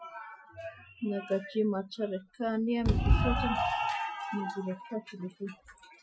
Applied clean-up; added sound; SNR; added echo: classical method Wiener filter.